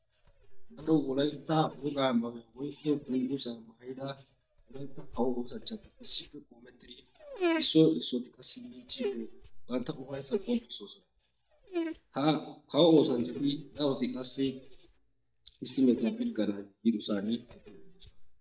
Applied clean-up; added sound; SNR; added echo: neural mask model DeepFilterNet 3.